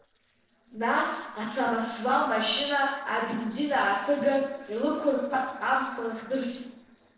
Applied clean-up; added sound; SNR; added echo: neural separator model SepFormer DNS4.